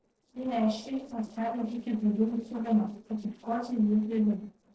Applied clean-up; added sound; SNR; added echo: neural separator model SepFormer DNS4.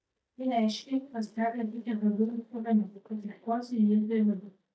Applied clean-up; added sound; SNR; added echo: neural mask model DeepFilterNet 3.